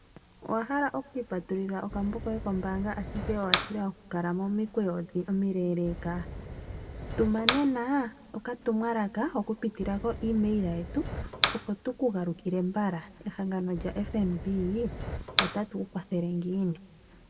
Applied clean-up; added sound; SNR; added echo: none; Fire; 6 dB; reverberation time 1.9 s.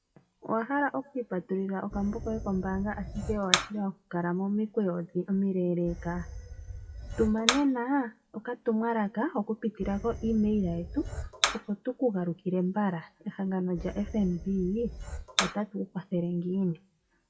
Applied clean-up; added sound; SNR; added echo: classical method WPE with log-MMSE.